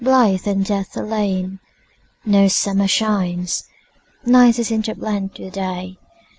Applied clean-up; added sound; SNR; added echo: none; none; none; none.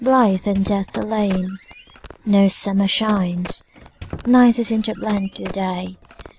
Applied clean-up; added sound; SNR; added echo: none; Telephone + Squeak; 17 dB; none.